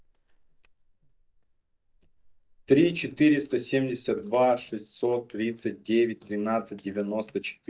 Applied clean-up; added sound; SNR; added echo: neural mask model DeepFilterNet 3.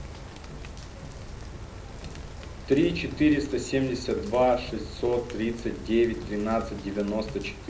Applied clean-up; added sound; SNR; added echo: none; Rain; 11 dB; reverberation time 0.4 s.